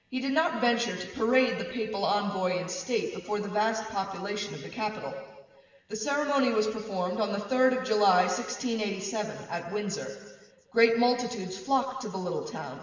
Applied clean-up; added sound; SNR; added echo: none; none; none; reverberation time 1.5 s.